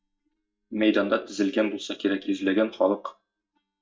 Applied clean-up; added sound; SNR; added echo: neural mask model DeepFilterNet 3.